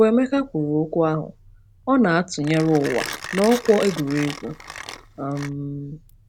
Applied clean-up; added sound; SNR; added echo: none; Mechanisms; 15 dB; none.